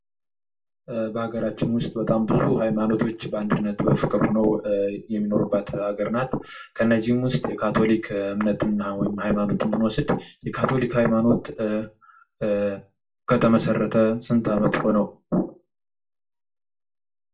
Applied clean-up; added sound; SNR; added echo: none; none; none; reverberation time 0.2 s.